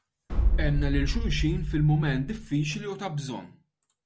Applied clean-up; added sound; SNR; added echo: none; Boom; -2 dB; none.